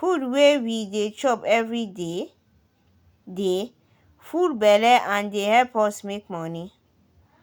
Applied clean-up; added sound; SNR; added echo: none; none; none; none.